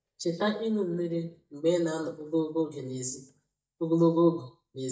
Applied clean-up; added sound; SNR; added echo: neural mask model DeepFilterNet 3.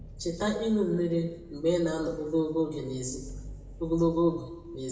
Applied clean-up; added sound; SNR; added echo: none; Engine; 16 dB; reverberation time 0.9 s.